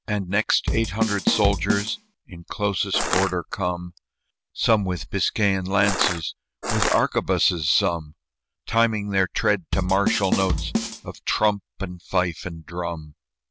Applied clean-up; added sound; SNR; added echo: none; Bass drum / Snare drum / Drum kit + Crushing; 1 dB; none.